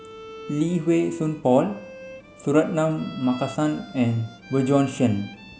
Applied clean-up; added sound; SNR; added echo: none; Bowed string instrument; 20 dB; none.